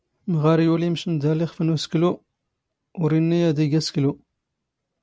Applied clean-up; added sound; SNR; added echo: none; none; none; none.